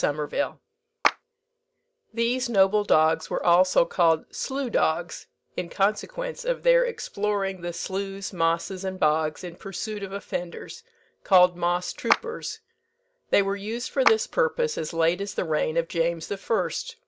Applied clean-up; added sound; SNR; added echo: none; Clapping; 6 dB; none.